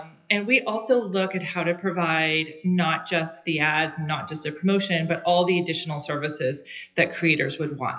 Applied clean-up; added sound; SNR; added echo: classical method WPE with log-MMSE.